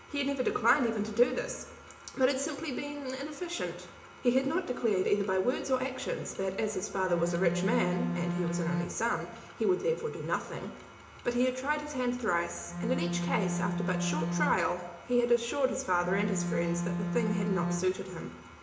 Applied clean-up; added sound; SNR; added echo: none; Bowed string instrument; 1 dB; reverberation time 0.8 s.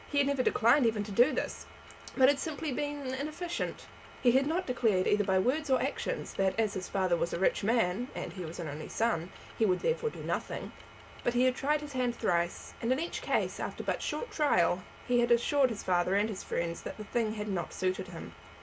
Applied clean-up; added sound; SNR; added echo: none; none; none; none.